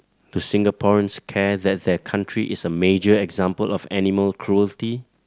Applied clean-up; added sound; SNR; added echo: none; none; none; none.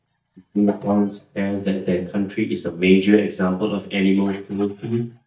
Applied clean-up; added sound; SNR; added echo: neural mask model DeepFilterNet 3.